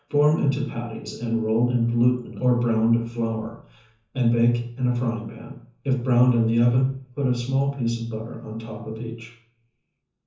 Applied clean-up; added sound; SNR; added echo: none; none; none; reverberation time 0.6 s.